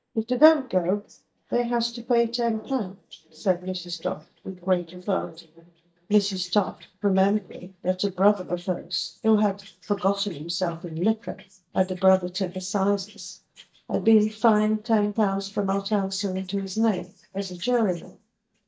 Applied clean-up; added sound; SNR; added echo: neural mask model DeepFilterNet 3.